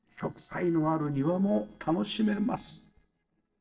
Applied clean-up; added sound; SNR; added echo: neural separator model SepFormer DNS4.